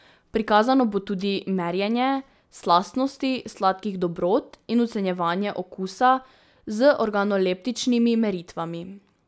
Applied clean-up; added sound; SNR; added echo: none; none; none; none.